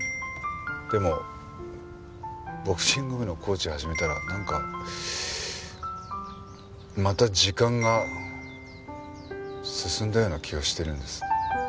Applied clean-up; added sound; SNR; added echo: none; Marimba, xylophone; 14 dB; none.